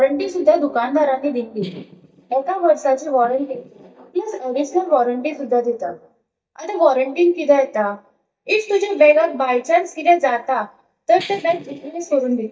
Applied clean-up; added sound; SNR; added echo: neural mask model DeepFilterNet 3.